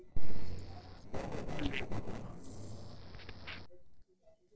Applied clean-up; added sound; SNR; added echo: neural separator model SepFormer DNS4.